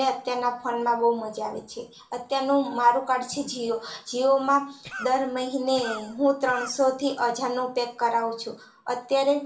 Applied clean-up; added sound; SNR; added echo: none; Cough; 14 dB; reverberation time 0.4 s.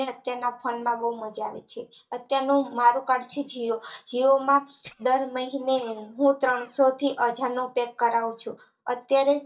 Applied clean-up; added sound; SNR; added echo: neural mask model DeepFilterNet 3.